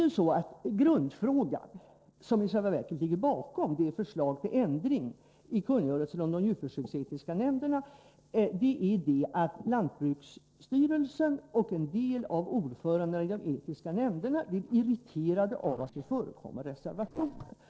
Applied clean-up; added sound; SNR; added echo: neural separator model SepFormer DNS4.